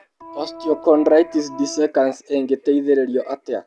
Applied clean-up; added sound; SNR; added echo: none; Organ; 16 dB; none.